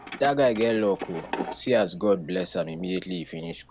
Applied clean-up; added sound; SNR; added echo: none; Keys jangling; 9 dB; none.